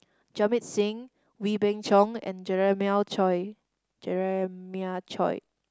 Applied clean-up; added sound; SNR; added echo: none; none; none; none.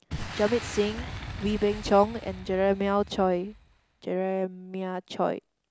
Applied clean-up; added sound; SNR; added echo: none; Boom; 12 dB; none.